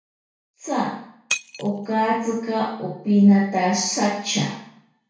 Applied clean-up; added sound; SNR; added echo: none; Shatter; 14 dB; reverberation time 0.6 s.